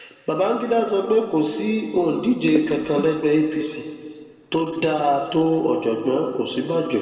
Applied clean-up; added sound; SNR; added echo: none; Water / Splash, splatter; 14 dB; reverberation time 2.0 s.